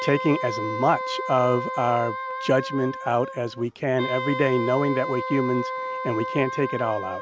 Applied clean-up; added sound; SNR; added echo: none; Wind instrument, woodwind instrument; 6 dB; none.